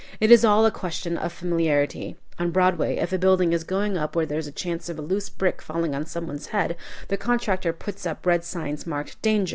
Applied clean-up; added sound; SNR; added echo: none; none; none; none.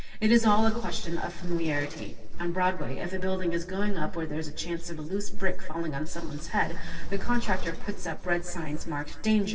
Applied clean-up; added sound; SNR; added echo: neural separator model SepFormer DNS4.